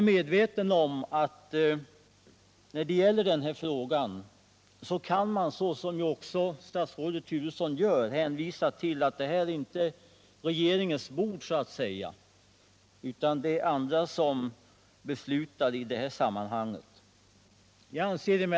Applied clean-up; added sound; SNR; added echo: none; none; none; none.